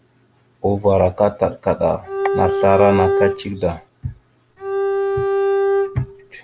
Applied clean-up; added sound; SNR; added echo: none; Bowed string instrument; -1 dB; none.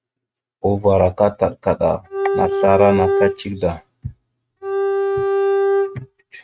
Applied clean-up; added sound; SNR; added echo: neural mask model RNNoise.